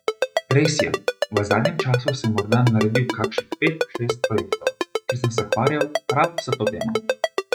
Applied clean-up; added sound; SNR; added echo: neural mask model RNNoise.